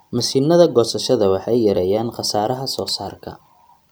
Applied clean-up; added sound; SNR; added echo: none; none; none; none.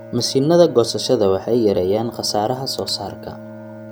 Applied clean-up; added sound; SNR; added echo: none; Wind instrument, woodwind instrument + Bowed string instrument; 18 dB; none.